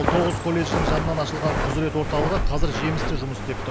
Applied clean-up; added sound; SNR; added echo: none; Walk, footsteps; -1 dB; none.